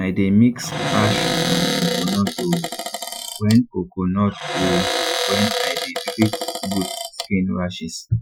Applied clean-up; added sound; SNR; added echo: classical method Wiener filter.